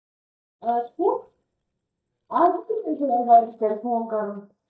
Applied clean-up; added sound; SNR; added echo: neural mask model DeepFilterNet 3.